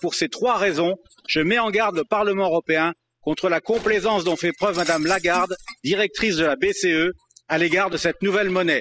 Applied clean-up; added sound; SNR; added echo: classical method spectral subtraction.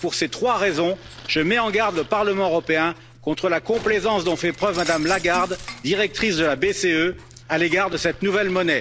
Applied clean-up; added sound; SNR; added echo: none; Shatter + Writing; 17 dB; none.